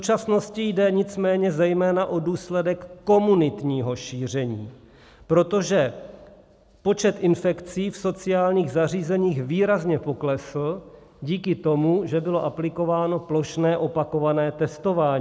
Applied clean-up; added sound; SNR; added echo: none; none; none; none.